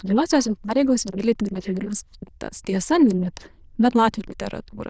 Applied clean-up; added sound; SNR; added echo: neural diffusion model UNIVERSE++.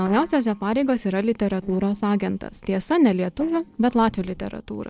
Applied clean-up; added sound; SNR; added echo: neural separator model SepFormer DNS4.